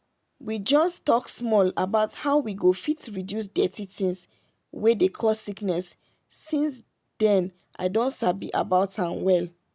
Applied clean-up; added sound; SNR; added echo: none; none; none; none.